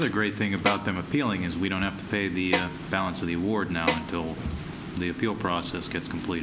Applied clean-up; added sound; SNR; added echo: none; Snare drum; 5 dB; none.